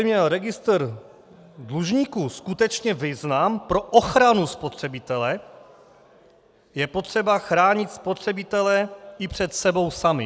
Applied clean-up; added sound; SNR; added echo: none; none; none; none.